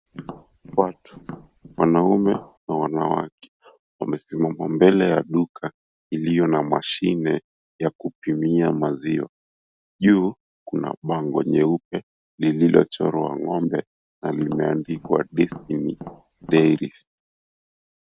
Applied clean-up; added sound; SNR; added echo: none; Tap; 16 dB; none.